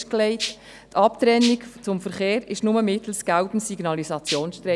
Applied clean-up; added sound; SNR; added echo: none; Rattle (instrument); 7 dB; none.